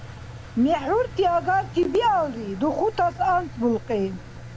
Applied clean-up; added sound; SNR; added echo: none; Engine; 15 dB; none.